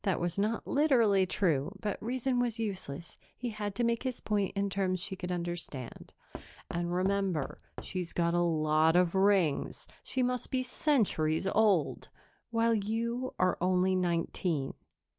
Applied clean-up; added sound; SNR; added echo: none; Knock / Wood; 15 dB; none.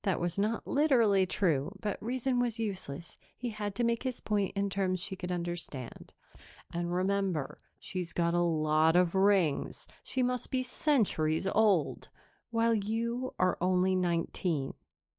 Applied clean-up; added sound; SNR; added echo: neural mask model DeepFilterNet 3.